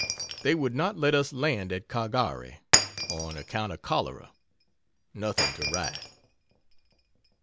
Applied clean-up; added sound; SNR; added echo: none; Shatter; 2 dB; none.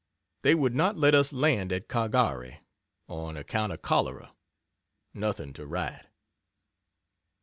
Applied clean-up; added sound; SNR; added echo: none; none; none; none.